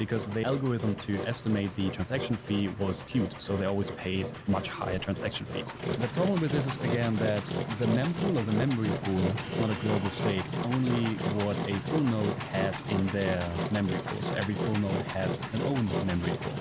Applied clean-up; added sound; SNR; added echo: none; Engine; 4 dB; none.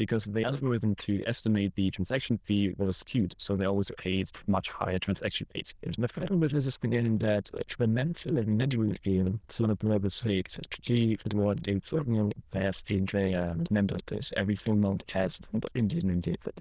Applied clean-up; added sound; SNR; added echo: neural diffusion model UNIVERSE++.